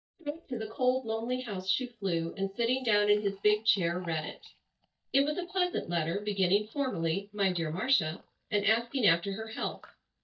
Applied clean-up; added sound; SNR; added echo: neural mask model DeepFilterNet 3.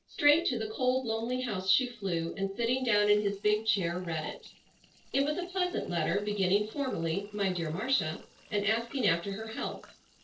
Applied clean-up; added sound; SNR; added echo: neural separator model SepFormer DNS4.